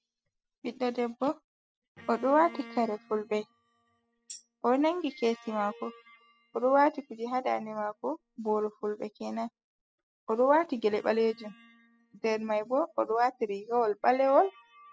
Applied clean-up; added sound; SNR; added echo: classical method spectral subtraction.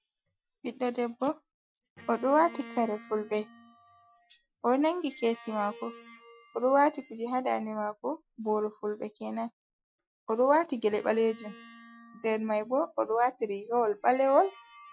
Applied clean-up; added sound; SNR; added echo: classical method Wiener filter.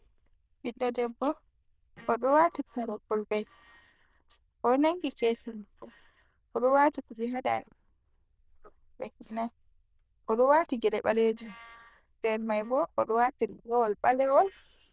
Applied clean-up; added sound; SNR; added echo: neural diffusion model UNIVERSE++.